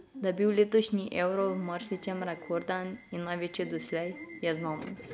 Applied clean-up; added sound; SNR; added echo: none; Subway, metro, underground / Alarm; 16 dB; none.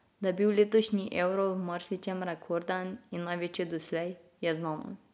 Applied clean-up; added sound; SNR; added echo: none; none; none; none.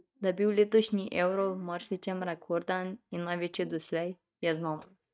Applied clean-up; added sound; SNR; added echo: neural mask model DeepFilterNet 3.